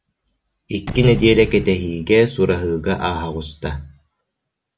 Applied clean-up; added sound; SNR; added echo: none; Gunshot, gunfire / Boom; 13 dB; none.